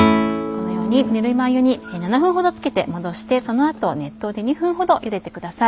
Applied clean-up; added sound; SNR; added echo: none; Guitar; 5 dB; none.